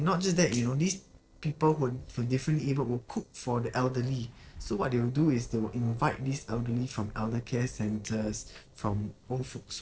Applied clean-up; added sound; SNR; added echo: neural separator model SepFormer DNS4.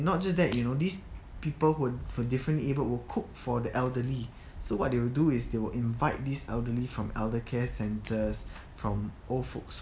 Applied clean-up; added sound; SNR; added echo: none; none; none; none.